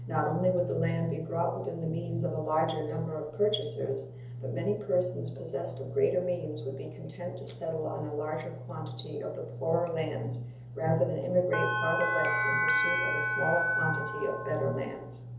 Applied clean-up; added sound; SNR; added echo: none; Bell; -1 dB; reverberation time 0.7 s.